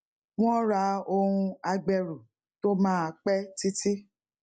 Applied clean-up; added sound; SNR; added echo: none; none; none; none.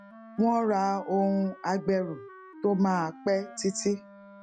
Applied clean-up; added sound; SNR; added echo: none; Wind instrument, woodwind instrument; 18 dB; none.